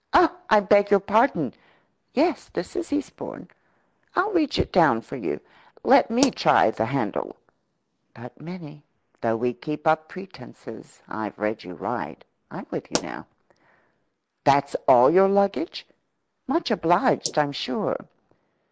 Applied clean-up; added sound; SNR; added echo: neural mask model Resemble Enhance denoiser.